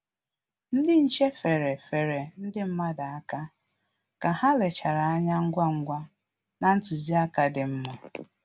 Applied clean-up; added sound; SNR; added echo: none; none; none; none.